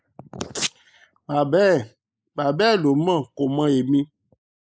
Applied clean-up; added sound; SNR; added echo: neural mask model Resemble Enhance denoiser.